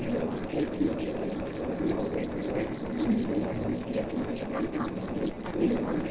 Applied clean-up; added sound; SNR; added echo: neural separator model SepFormer DNS4.